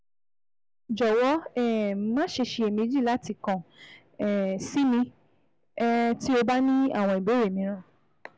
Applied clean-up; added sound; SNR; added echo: none; none; none; none.